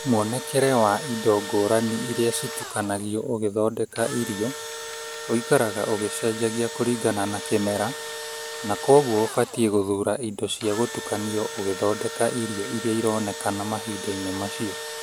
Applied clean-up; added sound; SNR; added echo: none; Engine / Drill; 10 dB; none.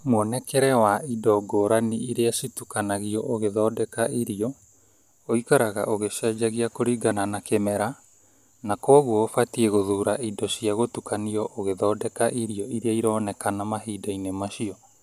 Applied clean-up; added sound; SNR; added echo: none; none; none; none.